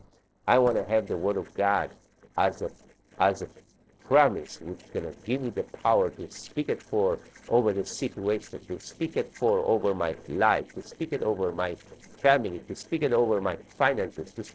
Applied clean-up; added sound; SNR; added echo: neural separator model SepFormer DNS4.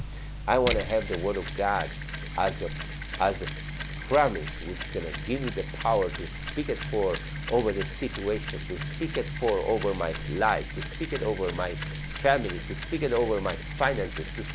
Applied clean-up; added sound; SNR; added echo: none; Mechanisms; 3 dB; none.